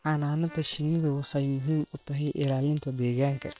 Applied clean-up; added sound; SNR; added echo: neural separator model SepFormer WHAM!.